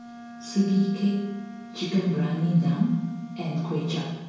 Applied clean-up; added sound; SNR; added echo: none; Wind instrument, woodwind instrument; 16 dB; reverberation time 1.0 s.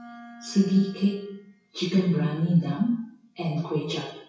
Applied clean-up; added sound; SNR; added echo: classical method WPE with log-MMSE.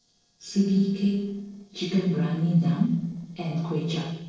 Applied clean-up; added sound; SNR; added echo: neural separator model SepFormer DNS4.